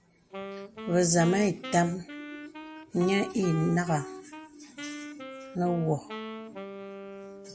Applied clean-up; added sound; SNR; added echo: none; Wind instrument, woodwind instrument; 11 dB; none.